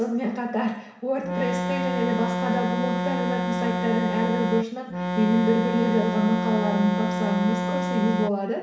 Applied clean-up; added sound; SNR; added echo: none; Organ; 1 dB; reverberation time 1.0 s.